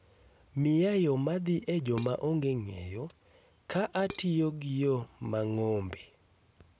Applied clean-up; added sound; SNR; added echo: none; Dishes, pots, and pans; 16 dB; none.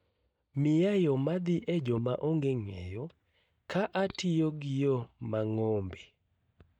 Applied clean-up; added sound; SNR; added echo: neural mask model DeepFilterNet 3.